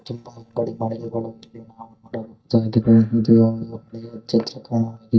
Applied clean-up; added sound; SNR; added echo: neural mask model DeepFilterNet 3.